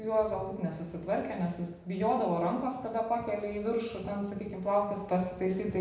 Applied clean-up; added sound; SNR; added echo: none; none; none; reverberation time 0.8 s.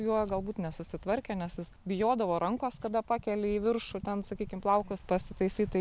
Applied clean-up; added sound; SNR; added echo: none; none; none; none.